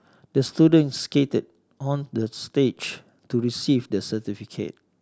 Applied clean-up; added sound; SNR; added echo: none; none; none; none.